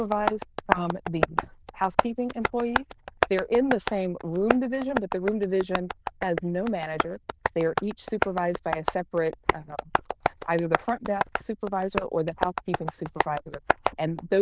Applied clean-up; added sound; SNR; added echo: neural diffusion model UNIVERSE++.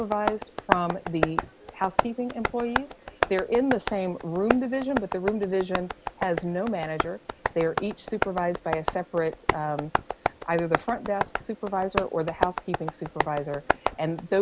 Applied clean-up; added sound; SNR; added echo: none; Tap; 2 dB; none.